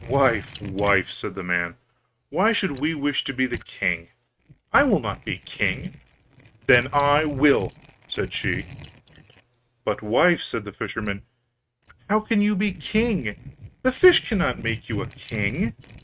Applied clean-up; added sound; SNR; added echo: neural mask model RNNoise.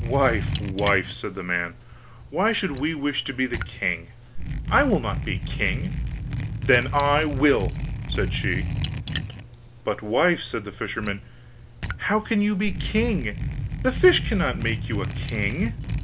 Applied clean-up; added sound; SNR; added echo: none; Liquid; 4 dB; none.